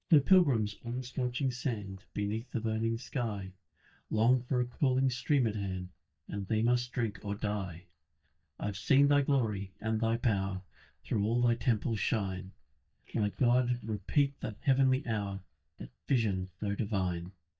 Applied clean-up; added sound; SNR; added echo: neural mask model DeepFilterNet 3.